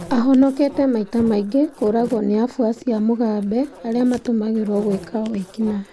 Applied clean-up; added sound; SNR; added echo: none; Insect; 19 dB; none.